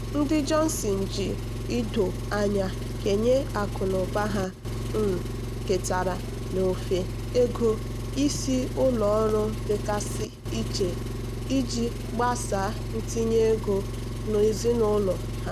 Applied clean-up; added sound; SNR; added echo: none; Engine; 4 dB; none.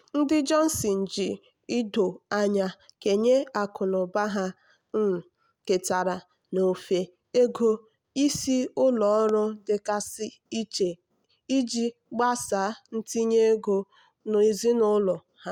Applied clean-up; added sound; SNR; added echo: none; none; none; none.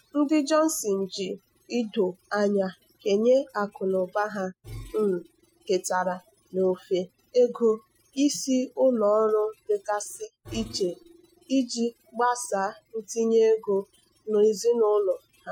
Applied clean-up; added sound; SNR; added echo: classical method Wiener filter.